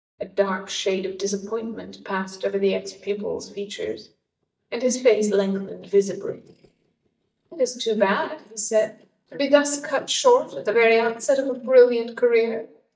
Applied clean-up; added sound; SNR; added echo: neural mask model DeepFilterNet 3.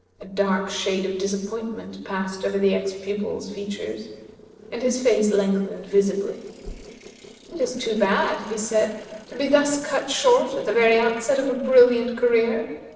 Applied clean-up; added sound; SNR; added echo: neural separator model SepFormer DNS4.